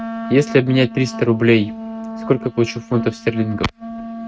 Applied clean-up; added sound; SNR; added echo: neural mask model RNNoise.